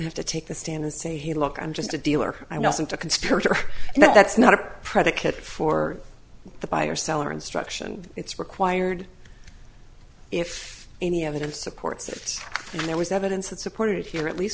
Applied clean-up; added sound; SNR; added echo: none; none; none; none.